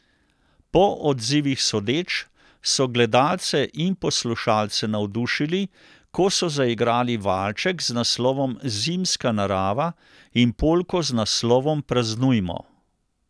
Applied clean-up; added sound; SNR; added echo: none; none; none; none.